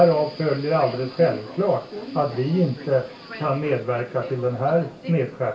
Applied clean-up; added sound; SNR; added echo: none; Subway, metro, underground; 16 dB; reverberation time 0.3 s.